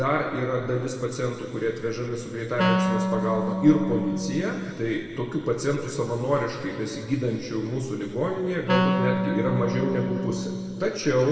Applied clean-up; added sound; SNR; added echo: none; Wind instrument, woodwind instrument; 1 dB; reverberation time 2.2 s.